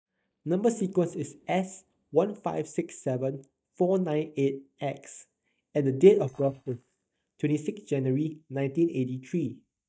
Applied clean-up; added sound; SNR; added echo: neural mask model DeepFilterNet 3.